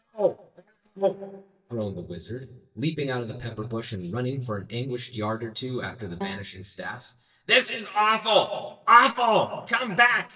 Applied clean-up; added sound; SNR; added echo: neural mask model DeepFilterNet 3.